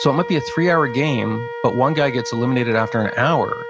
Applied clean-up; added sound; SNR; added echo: none; Wind instrument, woodwind instrument; 10 dB; none.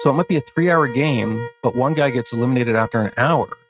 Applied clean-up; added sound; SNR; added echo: neural mask model RNNoise.